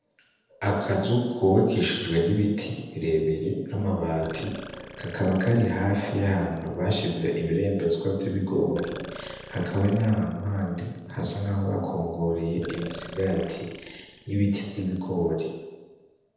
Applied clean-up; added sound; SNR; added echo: neural separator model SepFormer DNS4.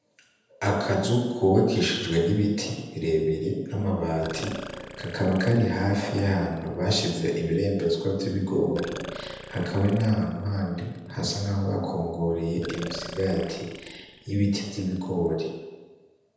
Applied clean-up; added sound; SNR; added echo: none; Burping, eructation; 17 dB; reverberation time 1.1 s.